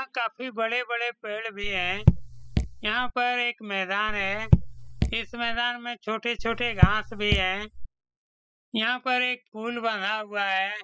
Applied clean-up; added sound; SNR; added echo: classical method spectral subtraction.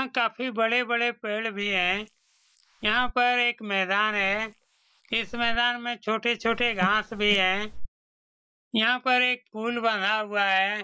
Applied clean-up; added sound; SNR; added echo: neural mask model Resemble Enhance denoiser.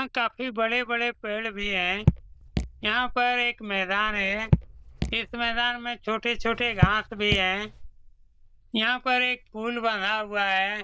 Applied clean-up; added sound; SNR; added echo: neural diffusion model UNIVERSE++.